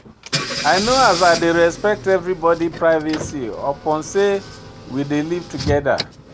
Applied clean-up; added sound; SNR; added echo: none; Engine / Car; 10 dB; none.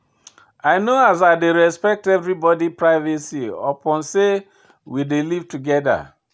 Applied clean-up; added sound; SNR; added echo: none; none; none; none.